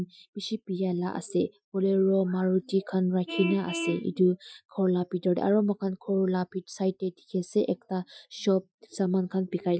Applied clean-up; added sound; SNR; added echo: classical method Wiener filter.